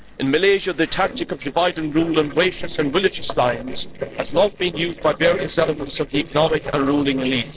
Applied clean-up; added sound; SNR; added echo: neural separator model SepFormer DNS4.